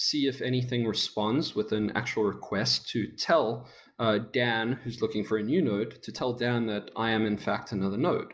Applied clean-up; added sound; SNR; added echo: none; none; none; none.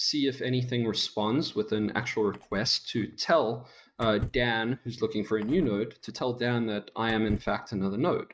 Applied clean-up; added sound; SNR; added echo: neural mask model RNNoise.